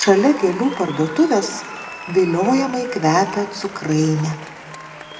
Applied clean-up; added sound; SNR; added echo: none; Applause; 15 dB; reverberation time 1.4 s.